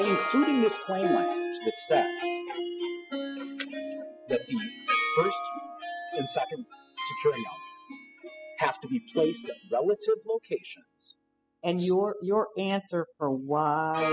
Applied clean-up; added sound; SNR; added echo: classical method spectral subtraction.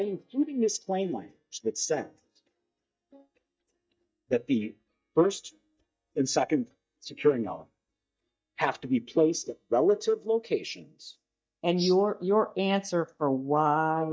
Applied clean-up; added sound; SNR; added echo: neural mask model DeepFilterNet 3.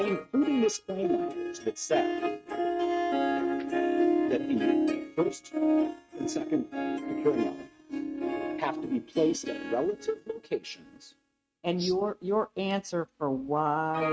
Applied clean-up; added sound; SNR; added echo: neural mask model RNNoise.